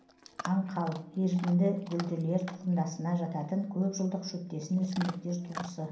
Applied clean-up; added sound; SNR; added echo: none; Chewing, mastication / Dog; 16 dB; reverberation time 0.6 s.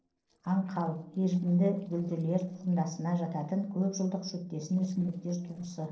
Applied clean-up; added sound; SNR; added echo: neural separator model SepFormer DNS4.